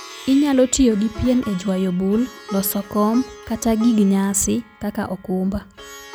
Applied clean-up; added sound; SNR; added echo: none; Plucked string instrument; 19 dB; none.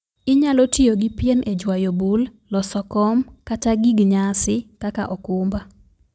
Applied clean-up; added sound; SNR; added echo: none; none; none; none.